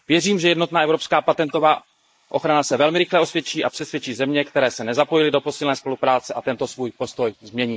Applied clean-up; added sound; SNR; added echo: neural mask model Resemble Enhance denoiser.